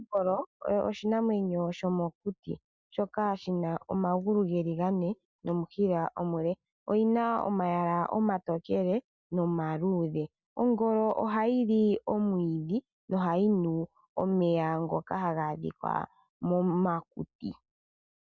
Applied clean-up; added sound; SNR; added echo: none; none; none; none.